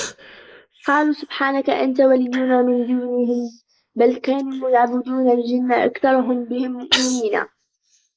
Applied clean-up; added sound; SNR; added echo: neural mask model Resemble Enhance denoiser.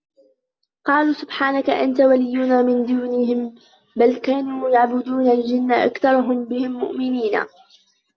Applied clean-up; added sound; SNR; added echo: none; none; none; none.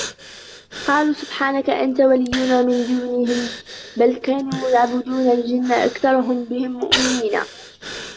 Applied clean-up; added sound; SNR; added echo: none; Breathing; 11 dB; none.